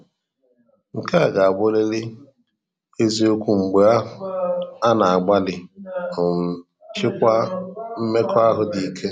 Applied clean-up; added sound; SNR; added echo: none; none; none; none.